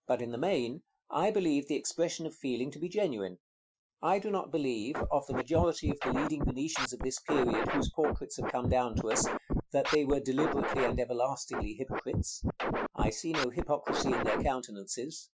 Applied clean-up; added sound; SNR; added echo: classical method Wiener filter.